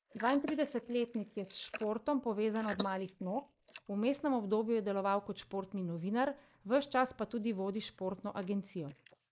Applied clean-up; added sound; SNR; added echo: neural mask model Resemble Enhance denoiser.